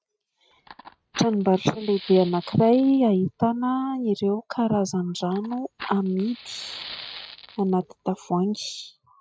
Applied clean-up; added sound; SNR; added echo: neural mask model RNNoise.